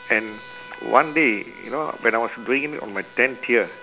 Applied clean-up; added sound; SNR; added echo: none; Trumpet; 20 dB; none.